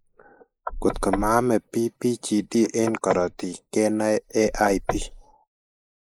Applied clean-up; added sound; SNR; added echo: neural mask model Resemble Enhance denoiser.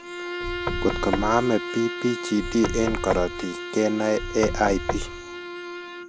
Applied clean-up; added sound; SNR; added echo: none; Bowed string instrument + Knock / Wood; 5 dB; none.